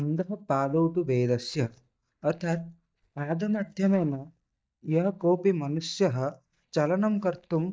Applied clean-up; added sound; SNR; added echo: neural mask model DeepFilterNet 3.